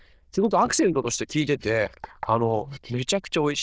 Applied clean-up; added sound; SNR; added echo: neural diffusion model UNIVERSE++.